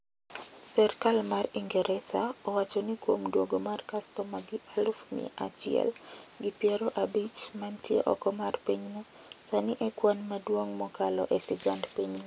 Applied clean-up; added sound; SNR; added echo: none; none; none; none.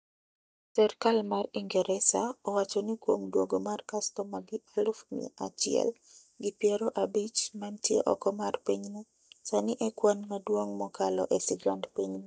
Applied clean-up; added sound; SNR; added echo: neural mask model DeepFilterNet 3.